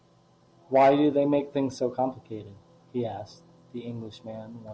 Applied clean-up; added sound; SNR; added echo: none; none; none; none.